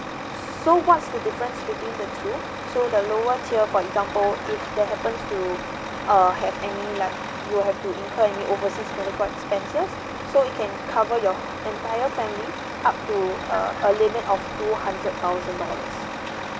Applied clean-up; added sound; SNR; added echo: none; Truck; 7 dB; none.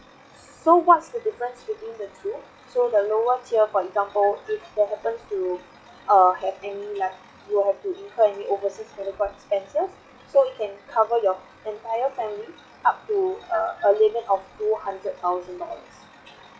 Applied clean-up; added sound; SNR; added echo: classical method log-MMSE.